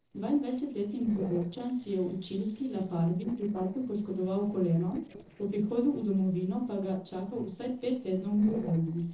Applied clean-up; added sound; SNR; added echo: neural separator model SepFormer DNS4.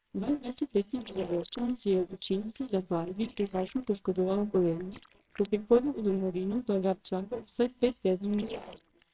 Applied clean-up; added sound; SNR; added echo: neural separator model SepFormer WHAMR!.